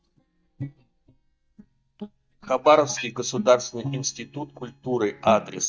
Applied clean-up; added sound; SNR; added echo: neural mask model DeepFilterNet 3.